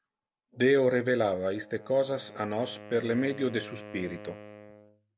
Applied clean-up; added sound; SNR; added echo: none; Wind instrument, woodwind instrument; 18 dB; none.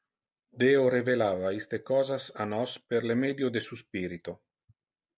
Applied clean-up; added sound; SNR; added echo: none; none; none; none.